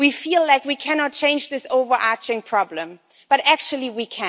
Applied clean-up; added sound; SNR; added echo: none; none; none; none.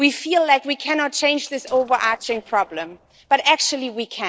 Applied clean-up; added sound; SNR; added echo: neural separator model SepFormer DNS4.